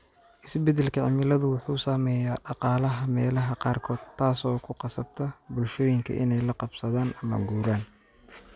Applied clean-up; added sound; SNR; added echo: none; none; none; none.